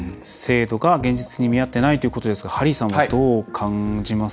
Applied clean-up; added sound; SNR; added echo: none; none; none; none.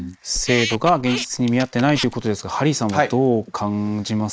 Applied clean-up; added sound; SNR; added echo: neural mask model Resemble Enhance denoiser.